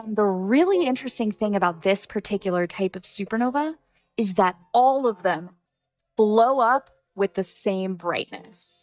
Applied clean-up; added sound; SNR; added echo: neural mask model DeepFilterNet 3.